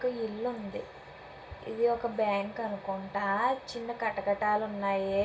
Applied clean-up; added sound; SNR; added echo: none; none; none; reverberation time 0.2 s.